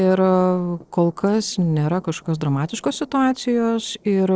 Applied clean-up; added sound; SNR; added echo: neural separator model SepFormer DNS4.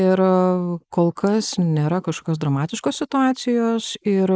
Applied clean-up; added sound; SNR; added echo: neural mask model Resemble Enhance denoiser.